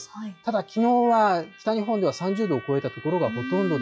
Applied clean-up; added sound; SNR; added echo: classical method log-MMSE.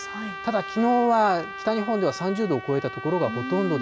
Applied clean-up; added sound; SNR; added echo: none; Trumpet; 12 dB; none.